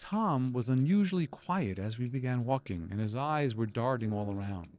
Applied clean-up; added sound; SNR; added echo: neural separator model SepFormer DNS4.